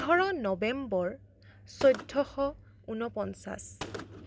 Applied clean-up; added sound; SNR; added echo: none; Gunshot, gunfire; 16 dB; none.